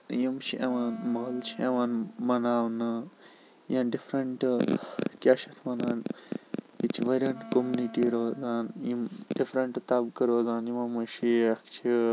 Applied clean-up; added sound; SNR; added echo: none; Wind instrument, woodwind instrument; 18 dB; none.